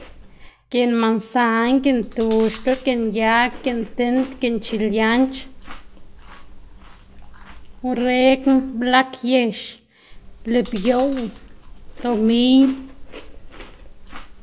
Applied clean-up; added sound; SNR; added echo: none; Chewing, mastication; 16 dB; none.